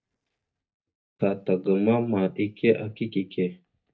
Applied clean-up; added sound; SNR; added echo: neural mask model DeepFilterNet 3.